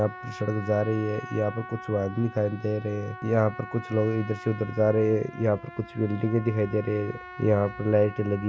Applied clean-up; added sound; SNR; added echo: none; Trumpet; 15 dB; none.